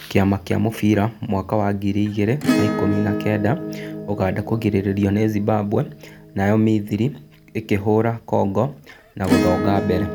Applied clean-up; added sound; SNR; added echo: none; Acoustic guitar / Strum; 7 dB; none.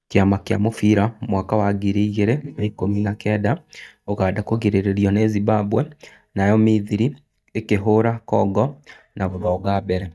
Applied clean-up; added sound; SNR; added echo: neural mask model DeepFilterNet 3.